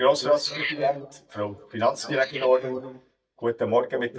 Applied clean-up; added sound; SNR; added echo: neural mask model DeepFilterNet 3.